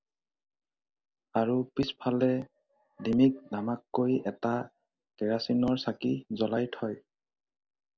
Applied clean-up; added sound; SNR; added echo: none; none; none; none.